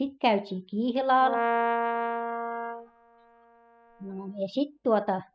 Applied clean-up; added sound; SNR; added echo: classical method spectral subtraction.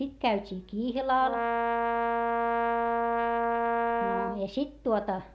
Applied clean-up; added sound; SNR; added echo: none; Brass instrument; -4 dB; none.